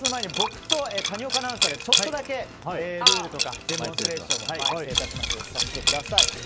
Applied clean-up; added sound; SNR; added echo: none; Liquid; -5 dB; none.